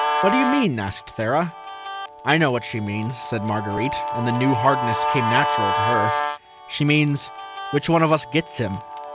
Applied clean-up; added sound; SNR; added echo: none; Guitar; 3 dB; none.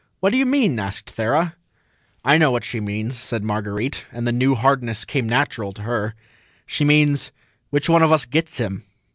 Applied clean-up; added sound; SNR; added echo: none; none; none; none.